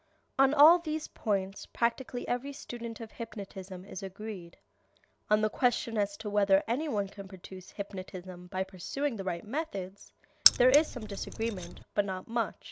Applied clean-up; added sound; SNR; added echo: none; Keys jangling; 1 dB; none.